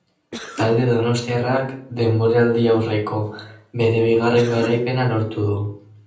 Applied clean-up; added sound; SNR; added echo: none; Cough; 16 dB; reverberation time 0.6 s.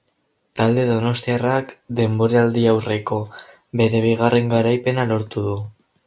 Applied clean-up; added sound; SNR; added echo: none; none; none; none.